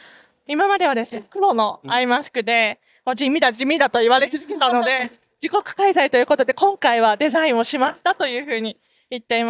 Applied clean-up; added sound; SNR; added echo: neural mask model DeepFilterNet 3.